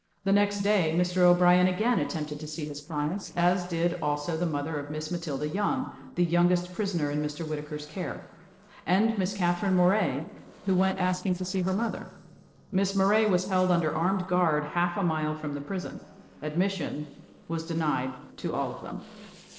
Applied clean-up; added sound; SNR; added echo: neural separator model SepFormer DNS4.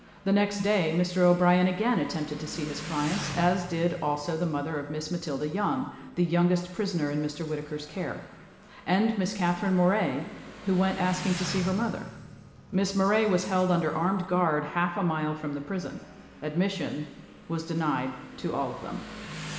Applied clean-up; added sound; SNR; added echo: none; Motorcycle; 16 dB; reverberation time 2.0 s.